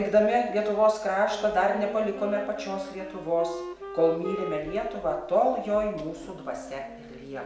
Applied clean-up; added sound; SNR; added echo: none; Wind instrument, woodwind instrument; 14 dB; none.